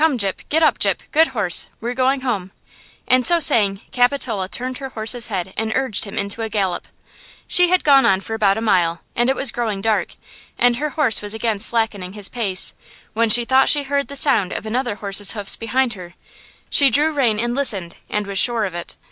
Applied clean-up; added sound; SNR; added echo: none; none; none; none.